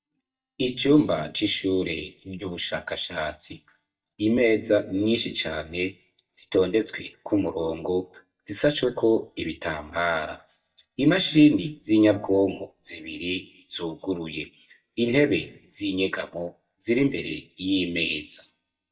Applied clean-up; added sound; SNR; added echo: neural mask model DeepFilterNet 3.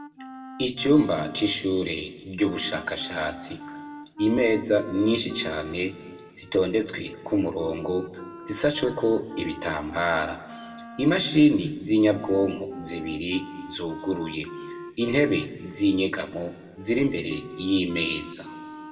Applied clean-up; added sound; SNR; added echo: none; Wind instrument, woodwind instrument; 16 dB; reverberation time 1.2 s.